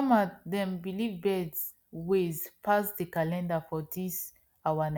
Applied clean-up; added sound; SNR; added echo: none; none; none; none.